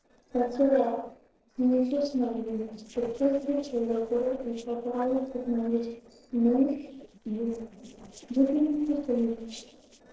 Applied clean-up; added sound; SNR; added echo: neural separator model SepFormer DNS4.